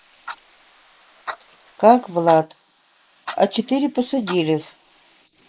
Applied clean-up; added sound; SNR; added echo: neural mask model Resemble Enhance denoiser.